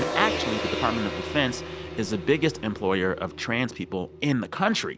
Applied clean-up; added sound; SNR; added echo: none; Gong; 6 dB; none.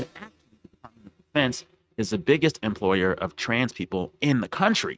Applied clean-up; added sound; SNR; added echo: neural mask model RNNoise.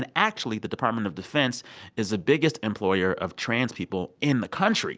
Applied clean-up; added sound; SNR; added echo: none; none; none; none.